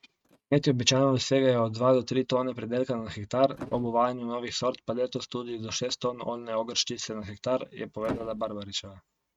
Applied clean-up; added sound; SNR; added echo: neural mask model RNNoise.